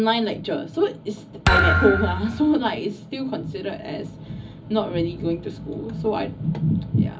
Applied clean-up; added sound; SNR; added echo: none; Thump, thud; -1 dB; reverberation time 0.4 s.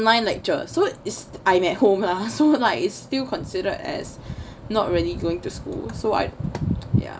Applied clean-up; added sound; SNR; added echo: none; none; none; none.